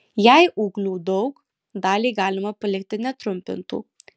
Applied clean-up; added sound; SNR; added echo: none; none; none; none.